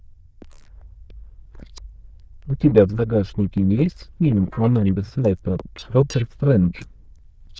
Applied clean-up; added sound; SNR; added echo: neural diffusion model UNIVERSE++.